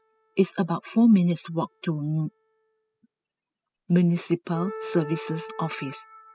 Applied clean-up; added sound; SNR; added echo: classical method spectral subtraction.